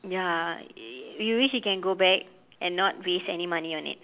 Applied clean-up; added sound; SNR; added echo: none; none; none; none.